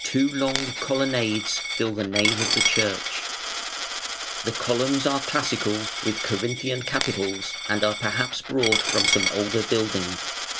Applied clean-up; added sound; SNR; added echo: none; Coin (dropping) + Coin (dropping); 2 dB; none.